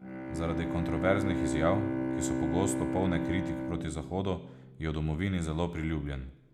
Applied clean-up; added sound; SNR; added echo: none; Bowed string instrument; 2 dB; none.